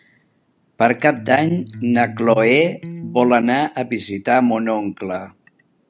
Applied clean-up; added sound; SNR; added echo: none; Electric guitar; 14 dB; none.